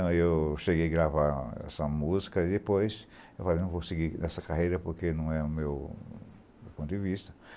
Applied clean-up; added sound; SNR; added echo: none; none; none; none.